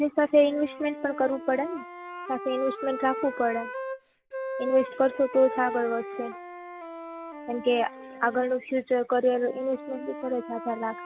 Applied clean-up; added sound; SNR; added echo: none; Wind instrument, woodwind instrument; 11 dB; none.